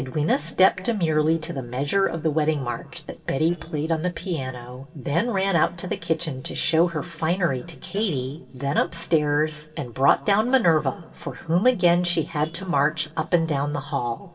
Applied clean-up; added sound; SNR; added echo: neural separator model SepFormer DNS4.